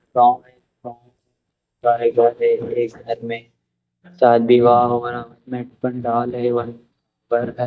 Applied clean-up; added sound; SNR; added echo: neural mask model DeepFilterNet 3.